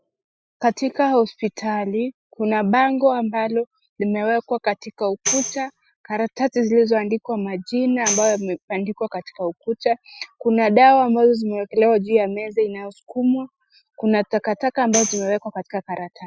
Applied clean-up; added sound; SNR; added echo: classical method Wiener filter.